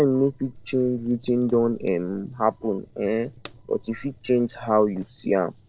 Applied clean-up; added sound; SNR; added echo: neural separator model SepFormer DNS4.